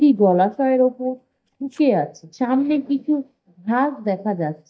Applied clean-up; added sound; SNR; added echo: neural mask model DeepFilterNet 3.